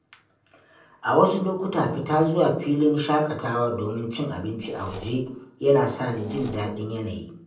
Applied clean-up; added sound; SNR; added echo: neural separator model SepFormer DNS4.